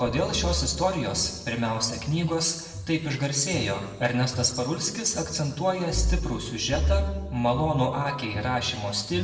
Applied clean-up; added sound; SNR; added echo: none; none; none; reverberation time 1.0 s.